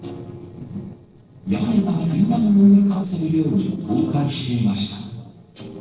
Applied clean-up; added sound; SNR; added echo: neural separator model SepFormer DNS4.